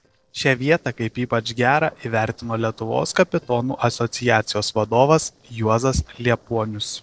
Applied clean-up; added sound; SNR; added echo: neural separator model SepFormer DNS4.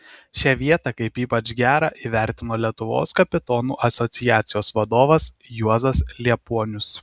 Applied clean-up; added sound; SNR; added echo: none; none; none; none.